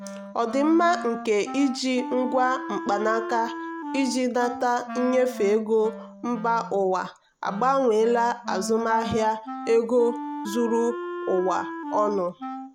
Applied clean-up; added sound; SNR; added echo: none; Wind instrument, woodwind instrument; 10 dB; none.